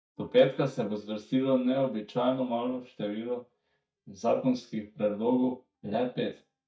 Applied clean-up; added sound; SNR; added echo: neural mask model DeepFilterNet 3.